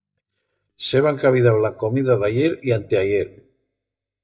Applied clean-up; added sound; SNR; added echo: neural mask model DeepFilterNet 3.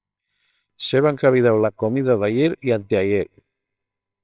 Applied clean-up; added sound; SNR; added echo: neural separator model SepFormer WHAMR!.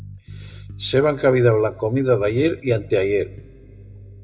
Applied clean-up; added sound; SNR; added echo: none; Bass guitar; 18 dB; reverberation time 1.4 s.